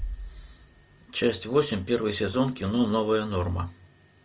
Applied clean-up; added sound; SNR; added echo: none; Bass drum; 16 dB; none.